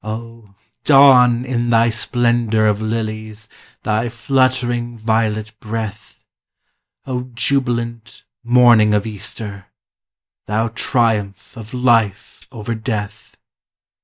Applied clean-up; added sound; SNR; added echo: neural mask model DeepFilterNet 3.